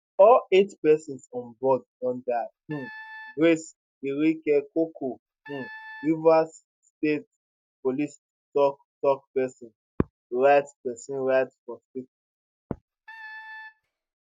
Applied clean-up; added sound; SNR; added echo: none; Wind instrument, woodwind instrument; 18 dB; none.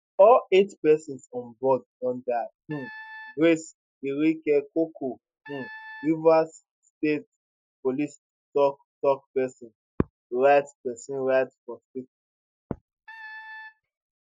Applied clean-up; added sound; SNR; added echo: classical method spectral subtraction.